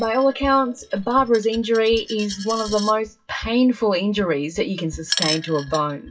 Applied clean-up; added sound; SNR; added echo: classical method WPE with log-MMSE.